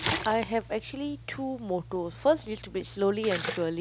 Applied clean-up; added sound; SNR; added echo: none; Splash, splatter; 8 dB; none.